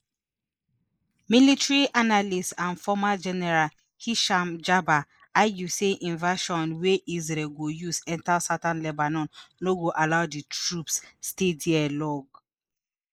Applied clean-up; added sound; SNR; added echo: neural mask model Resemble Enhance denoiser.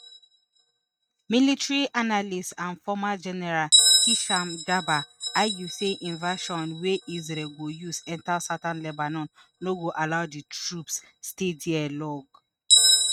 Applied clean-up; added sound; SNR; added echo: neural mask model RNNoise.